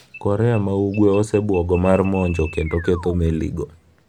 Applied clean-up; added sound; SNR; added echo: none; Alarm; 19 dB; none.